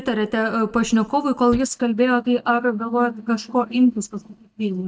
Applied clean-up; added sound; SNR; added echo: neural mask model DeepFilterNet 3.